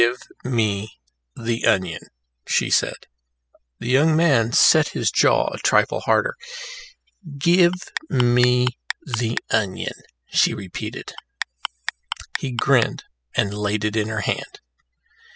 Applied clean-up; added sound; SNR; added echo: classical method spectral subtraction.